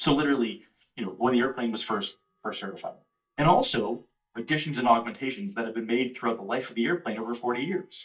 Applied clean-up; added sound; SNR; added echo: neural mask model DeepFilterNet 3.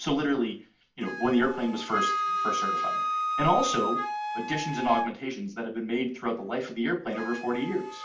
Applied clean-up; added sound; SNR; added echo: none; Wind instrument, woodwind instrument; 3 dB; reverberation time 0.3 s.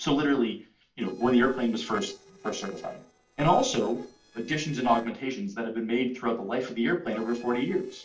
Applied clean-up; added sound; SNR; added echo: neural separator model SepFormer DNS4.